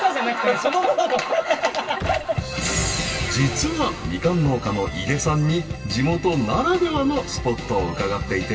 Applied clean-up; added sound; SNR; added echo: none; Car; 17 dB; reverberation time 2.4 s.